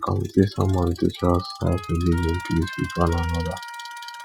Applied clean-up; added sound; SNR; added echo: classical method Wiener filter.